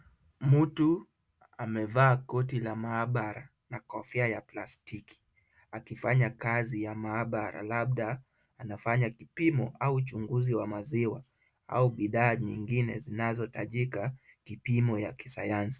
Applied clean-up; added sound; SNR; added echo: none; none; none; none.